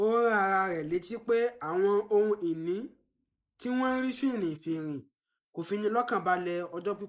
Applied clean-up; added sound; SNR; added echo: neural mask model Resemble Enhance denoiser.